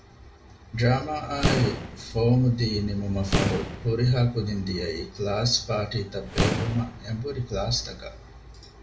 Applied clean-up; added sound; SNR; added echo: none; Boom; 4 dB; reverberation time 0.3 s.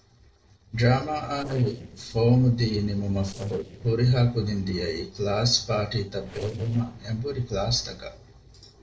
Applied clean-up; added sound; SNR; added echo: neural separator model SepFormer DNS4.